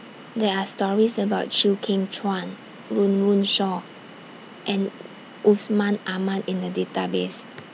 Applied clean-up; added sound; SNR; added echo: none; none; none; none.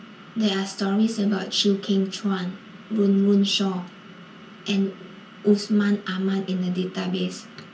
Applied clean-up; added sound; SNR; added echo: none; none; none; reverberation time 0.3 s.